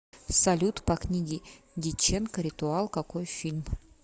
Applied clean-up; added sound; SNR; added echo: none; none; none; none.